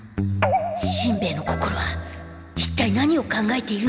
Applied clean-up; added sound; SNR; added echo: none; none; none; none.